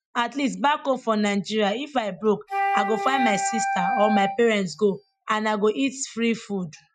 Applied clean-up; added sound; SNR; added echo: classical method Wiener filter.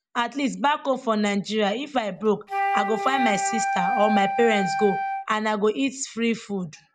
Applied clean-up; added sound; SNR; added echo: none; Wind instrument, woodwind instrument; 2 dB; none.